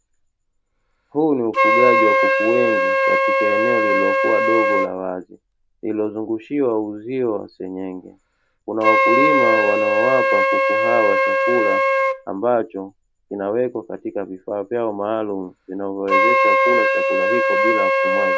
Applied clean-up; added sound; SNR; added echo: none; Wind instrument, woodwind instrument; -4 dB; none.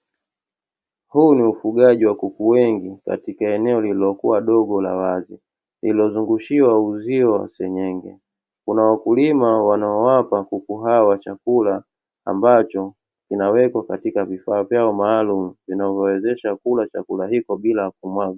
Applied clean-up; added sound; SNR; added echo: none; none; none; none.